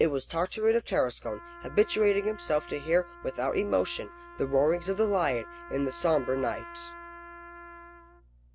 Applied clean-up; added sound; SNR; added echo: none; Trumpet; 17 dB; none.